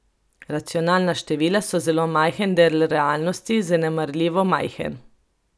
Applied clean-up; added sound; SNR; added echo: none; none; none; none.